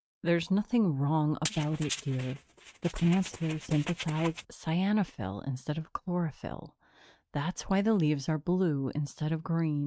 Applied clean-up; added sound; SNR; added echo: neural mask model RNNoise.